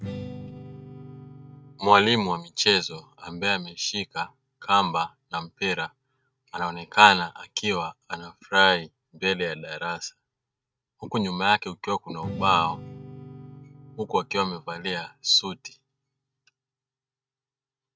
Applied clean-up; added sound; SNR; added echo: neural mask model RNNoise.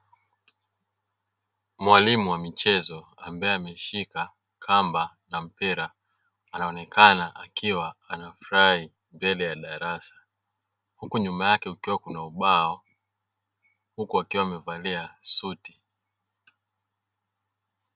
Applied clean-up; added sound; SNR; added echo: none; none; none; none.